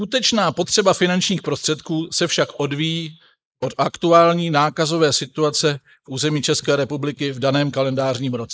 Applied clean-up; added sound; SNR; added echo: neural mask model Resemble Enhance denoiser.